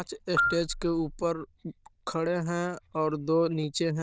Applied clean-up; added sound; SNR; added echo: neural diffusion model UNIVERSE++.